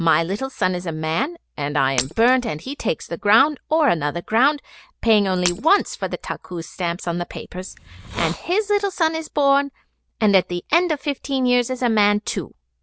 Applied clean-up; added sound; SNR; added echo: none; Shatter + Hiss; 12 dB; none.